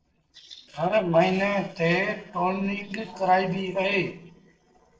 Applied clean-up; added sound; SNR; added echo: neural separator model SepFormer DNS4.